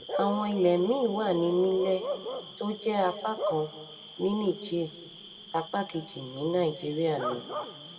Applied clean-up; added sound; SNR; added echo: none; Bark / Cricket; 9 dB; reverberation time 1.2 s.